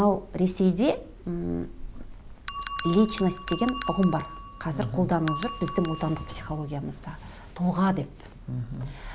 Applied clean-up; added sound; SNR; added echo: none; Bell; 11 dB; none.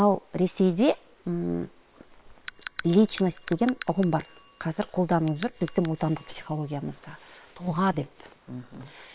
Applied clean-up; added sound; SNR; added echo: neural separator model SepFormer WHAM!.